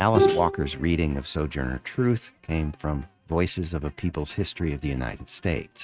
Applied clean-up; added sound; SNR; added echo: neural mask model RNNoise.